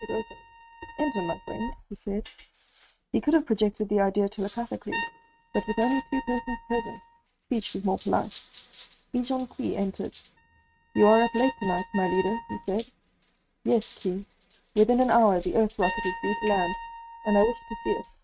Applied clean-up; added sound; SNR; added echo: neural mask model RNNoise.